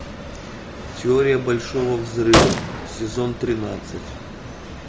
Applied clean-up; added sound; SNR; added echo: none; Gunshot, gunfire; 1 dB; none.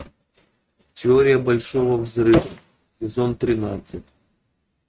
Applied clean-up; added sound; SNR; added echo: neural mask model RNNoise.